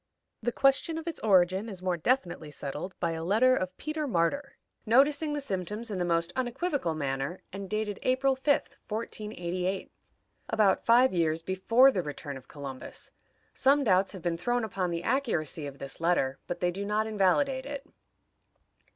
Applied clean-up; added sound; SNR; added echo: none; none; none; none.